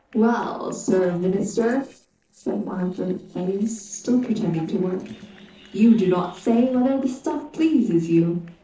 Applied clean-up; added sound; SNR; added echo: neural separator model SepFormer DNS4.